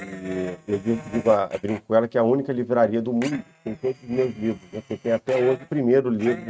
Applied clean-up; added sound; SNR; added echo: neural mask model RNNoise.